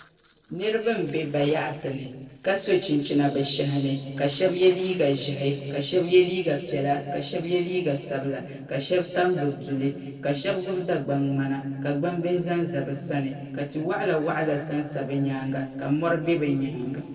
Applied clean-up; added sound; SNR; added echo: neural separator model SepFormer DNS4.